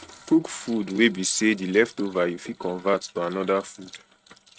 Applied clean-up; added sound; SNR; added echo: neural mask model RNNoise.